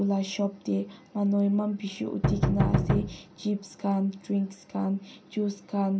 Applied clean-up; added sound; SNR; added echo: none; Knock; -2 dB; reverberation time 0.3 s.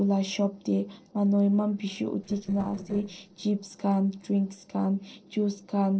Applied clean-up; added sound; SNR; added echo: neural separator model SepFormer DNS4.